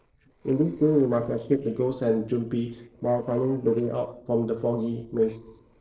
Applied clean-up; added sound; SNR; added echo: neural separator model SepFormer DNS4.